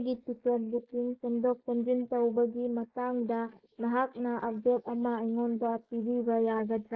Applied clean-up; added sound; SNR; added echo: neural mask model Resemble Enhance denoiser.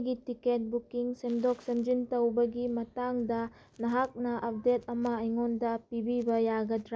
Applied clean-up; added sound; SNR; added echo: none; none; none; none.